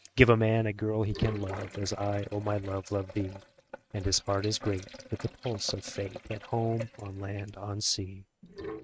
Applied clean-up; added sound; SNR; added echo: neural mask model RNNoise.